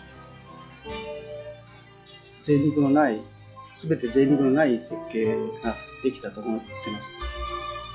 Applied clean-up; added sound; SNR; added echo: classical method log-MMSE.